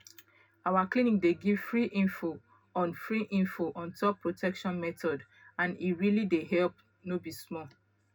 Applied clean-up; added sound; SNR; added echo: none; none; none; reverberation time 0.2 s.